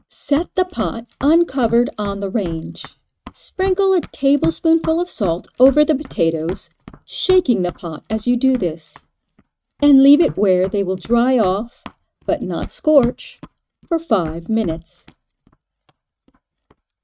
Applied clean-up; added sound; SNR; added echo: neural mask model RNNoise.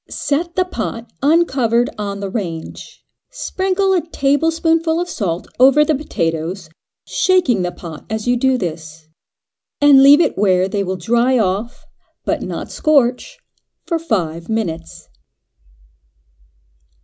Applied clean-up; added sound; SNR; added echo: none; none; none; none.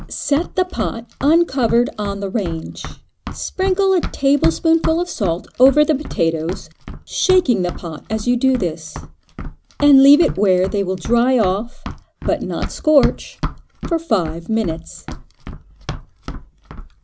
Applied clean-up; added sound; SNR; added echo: none; Run; 10 dB; none.